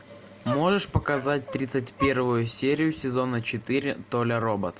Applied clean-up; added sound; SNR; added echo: none; Dog; 13 dB; none.